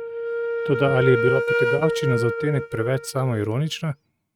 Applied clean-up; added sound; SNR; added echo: neural mask model RNNoise.